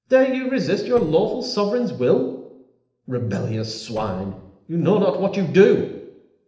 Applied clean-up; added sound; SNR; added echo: neural separator model SepFormer DNS4.